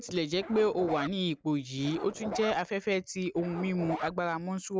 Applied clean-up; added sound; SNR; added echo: none; Zipper (clothing); 11 dB; none.